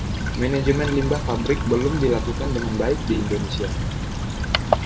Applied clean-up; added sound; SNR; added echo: none; Stream / Trickle, dribble; 2 dB; none.